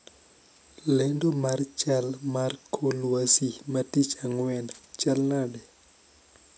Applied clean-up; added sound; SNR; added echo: none; none; none; none.